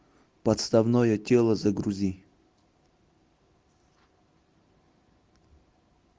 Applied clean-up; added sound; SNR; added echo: none; none; none; none.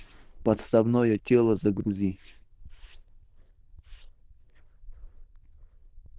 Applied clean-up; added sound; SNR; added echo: neural diffusion model UNIVERSE++.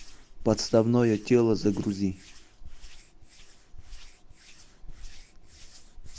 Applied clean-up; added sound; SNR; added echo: none; Hands; 13 dB; none.